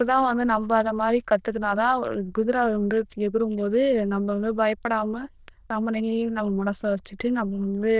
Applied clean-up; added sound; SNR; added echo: neural diffusion model UNIVERSE++.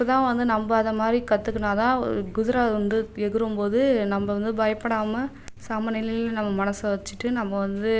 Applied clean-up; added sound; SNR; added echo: none; none; none; none.